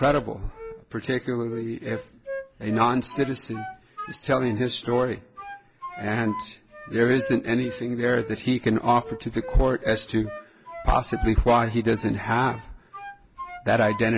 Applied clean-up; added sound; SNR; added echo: none; Wind instrument, woodwind instrument; 15 dB; none.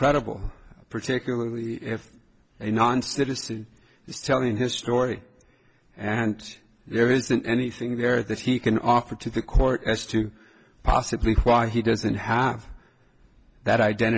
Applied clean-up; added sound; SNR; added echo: none; none; none; none.